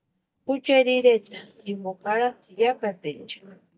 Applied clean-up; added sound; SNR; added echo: neural mask model DeepFilterNet 3.